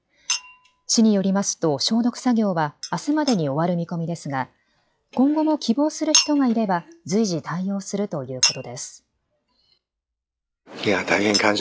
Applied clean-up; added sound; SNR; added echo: classical method log-MMSE.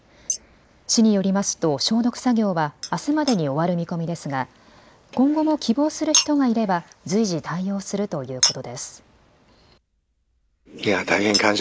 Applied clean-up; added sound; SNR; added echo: neural mask model Resemble Enhance denoiser.